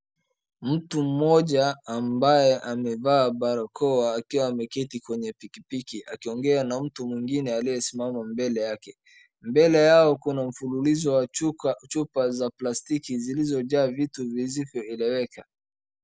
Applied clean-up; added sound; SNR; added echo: none; none; none; none.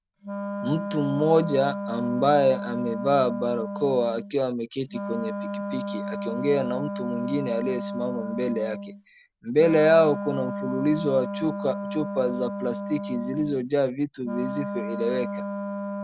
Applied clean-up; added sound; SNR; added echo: none; Wind instrument, woodwind instrument; 7 dB; none.